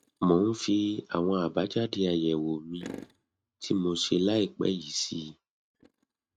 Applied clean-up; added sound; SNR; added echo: neural mask model RNNoise.